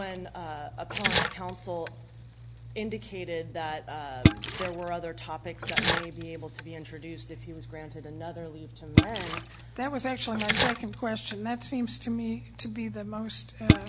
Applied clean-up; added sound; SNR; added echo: none; Splash, splatter; -4 dB; none.